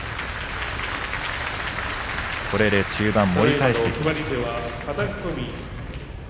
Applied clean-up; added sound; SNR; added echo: none; none; none; none.